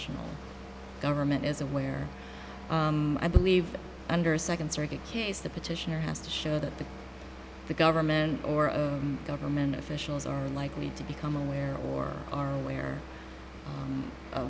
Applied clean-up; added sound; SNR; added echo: none; Musical instrument + Water; 12 dB; none.